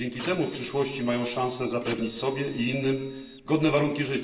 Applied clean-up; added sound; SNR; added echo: none; Printer; 17 dB; reverberation time 0.9 s.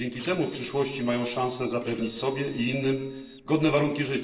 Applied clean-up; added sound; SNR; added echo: neural separator model SepFormer DNS4.